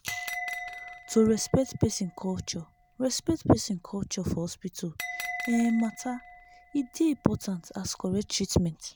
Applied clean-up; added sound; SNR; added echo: none; Bell; 13 dB; none.